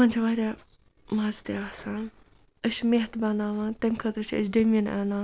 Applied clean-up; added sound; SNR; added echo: none; none; none; none.